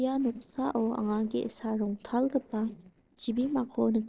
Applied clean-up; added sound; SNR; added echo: neural separator model SepFormer DNS4.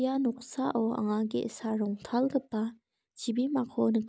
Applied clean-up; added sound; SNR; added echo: none; none; none; none.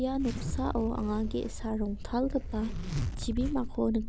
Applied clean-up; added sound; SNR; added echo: none; Zipper (clothing); 3 dB; none.